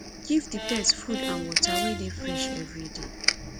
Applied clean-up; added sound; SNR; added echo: none; Crackle + Brass instrument; 0 dB; none.